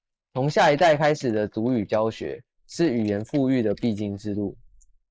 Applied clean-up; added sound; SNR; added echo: neural mask model Resemble Enhance denoiser.